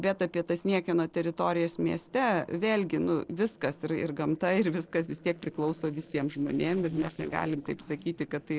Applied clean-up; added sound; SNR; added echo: neural separator model SepFormer DNS4.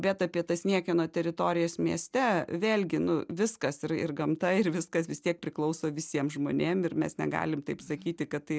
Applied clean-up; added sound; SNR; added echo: none; none; none; none.